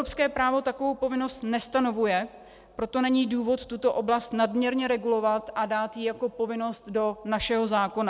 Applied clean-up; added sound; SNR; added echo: none; none; none; none.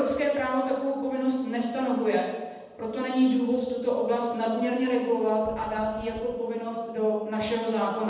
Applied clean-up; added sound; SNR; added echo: none; Wind; 18 dB; reverberation time 1.1 s.